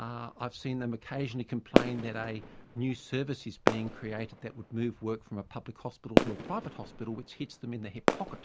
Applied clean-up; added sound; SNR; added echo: none; Fireworks; -3 dB; none.